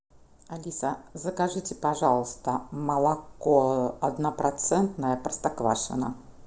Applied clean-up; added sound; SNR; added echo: none; none; none; none.